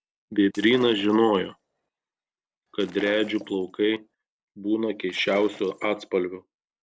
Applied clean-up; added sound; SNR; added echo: neural separator model SepFormer DNS4.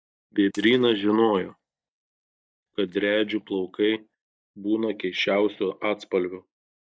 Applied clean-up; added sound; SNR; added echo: neural mask model DeepFilterNet 3.